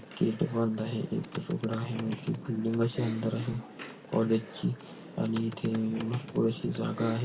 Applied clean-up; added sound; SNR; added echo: none; Computer keyboard; 12 dB; reverberation time 0.2 s.